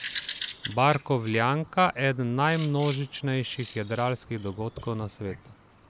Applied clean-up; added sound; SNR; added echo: none; Bird vocalization, bird call, bird song; 15 dB; none.